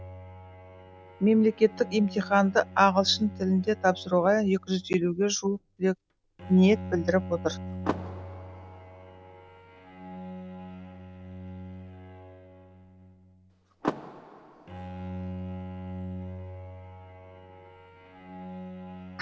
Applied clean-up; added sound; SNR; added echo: none; Car + Bowed string instrument; 11 dB; none.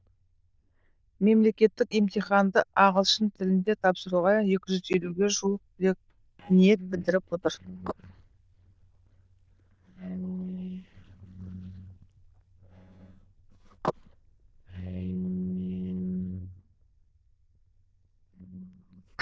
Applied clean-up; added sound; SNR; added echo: neural diffusion model UNIVERSE++.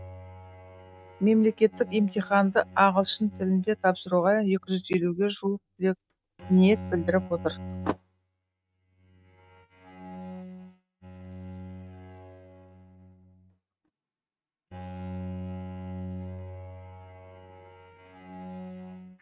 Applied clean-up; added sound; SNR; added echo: neural mask model RNNoise.